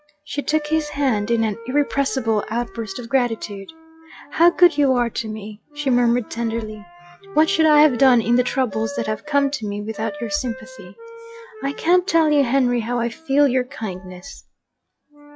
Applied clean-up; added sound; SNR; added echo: classical method log-MMSE.